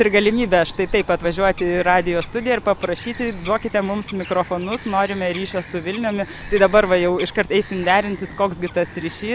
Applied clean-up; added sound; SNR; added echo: none; Bird vocalization, bird call, bird song; 17 dB; none.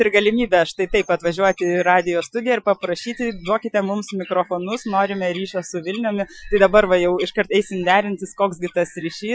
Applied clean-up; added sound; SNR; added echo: classical method Wiener filter.